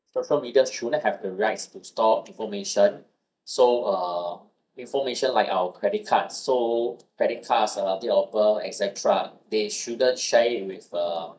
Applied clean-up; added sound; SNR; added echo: neural mask model DeepFilterNet 3.